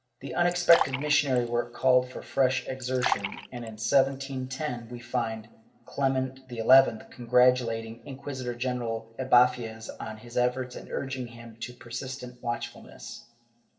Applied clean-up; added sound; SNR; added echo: none; Fill (with liquid); 8 dB; reverberation time 0.5 s.